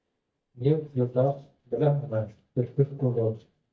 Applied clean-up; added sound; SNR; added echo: neural mask model DeepFilterNet 3.